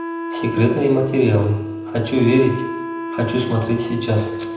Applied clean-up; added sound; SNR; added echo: none; Wind instrument, woodwind instrument; 8 dB; reverberation time 0.8 s.